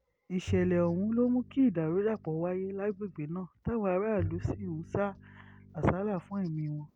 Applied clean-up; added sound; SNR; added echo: none; Bowed string instrument; 12 dB; none.